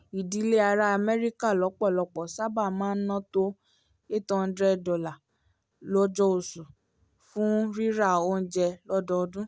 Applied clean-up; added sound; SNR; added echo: none; none; none; none.